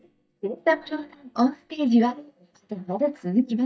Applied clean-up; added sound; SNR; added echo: neural mask model DeepFilterNet 3.